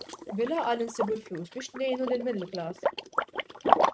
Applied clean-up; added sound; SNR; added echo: neural mask model RNNoise.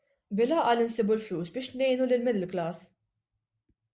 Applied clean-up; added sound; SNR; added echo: none; none; none; none.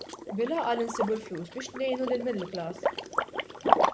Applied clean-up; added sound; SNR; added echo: none; Liquid; -1 dB; none.